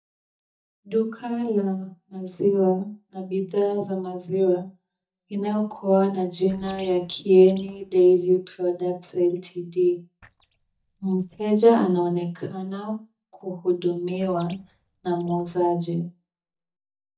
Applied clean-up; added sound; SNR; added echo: neural mask model DeepFilterNet 3.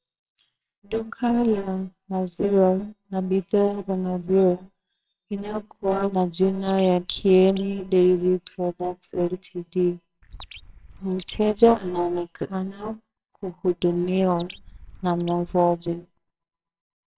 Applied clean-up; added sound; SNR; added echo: neural separator model SepFormer WHAMR!.